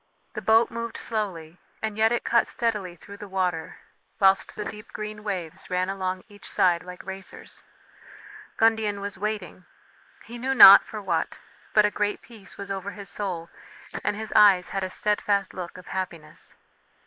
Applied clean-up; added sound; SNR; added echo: neural mask model Resemble Enhance denoiser.